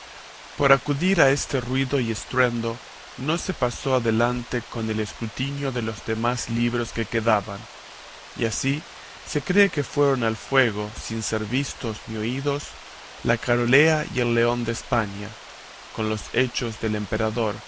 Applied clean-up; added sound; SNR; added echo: none; Water; 18 dB; none.